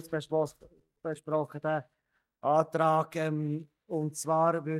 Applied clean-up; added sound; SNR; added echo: neural mask model DeepFilterNet 3.